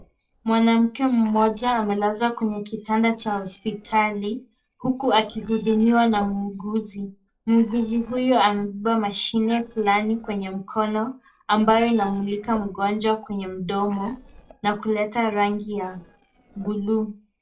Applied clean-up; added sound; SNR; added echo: neural separator model SepFormer DNS4.